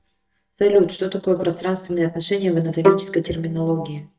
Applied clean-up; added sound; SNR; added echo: neural mask model DeepFilterNet 3.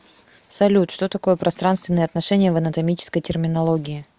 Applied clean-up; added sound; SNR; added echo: none; none; none; none.